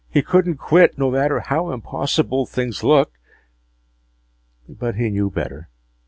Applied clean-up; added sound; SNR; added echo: none; none; none; none.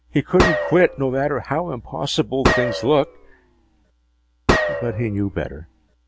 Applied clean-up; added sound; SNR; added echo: none; Gunshot, gunfire; 1 dB; none.